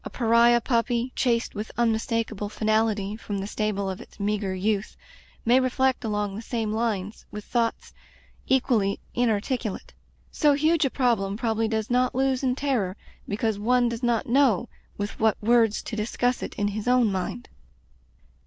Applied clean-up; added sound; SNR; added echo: none; none; none; none.